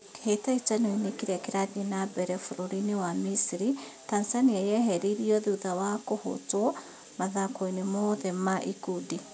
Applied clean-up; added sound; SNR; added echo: none; none; none; none.